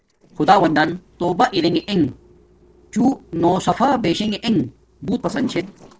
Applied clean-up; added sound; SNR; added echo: neural separator model SepFormer DNS4.